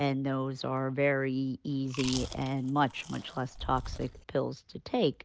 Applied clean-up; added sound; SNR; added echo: none; Chewing, mastication; 10 dB; none.